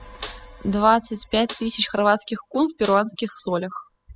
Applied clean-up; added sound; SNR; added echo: classical method spectral subtraction.